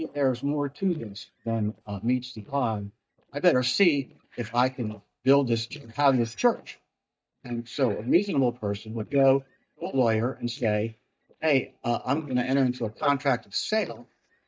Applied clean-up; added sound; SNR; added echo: neural mask model DeepFilterNet 3.